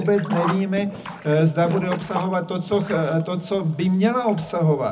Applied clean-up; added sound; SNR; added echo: none; Sink (filling or washing); 13 dB; reverberation time 0.4 s.